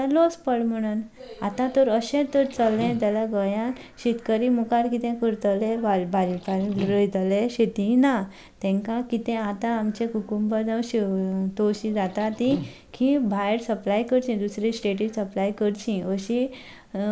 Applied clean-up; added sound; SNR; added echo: none; Liquid; 13 dB; none.